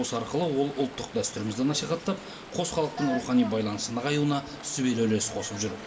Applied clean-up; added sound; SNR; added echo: none; Stream; 17 dB; reverberation time 1.1 s.